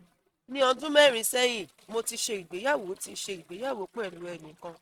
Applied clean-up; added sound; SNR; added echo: neural mask model RNNoise.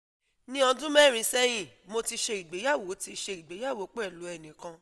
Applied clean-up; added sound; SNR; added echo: none; none; none; none.